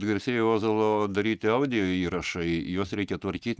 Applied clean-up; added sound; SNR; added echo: neural mask model DeepFilterNet 3.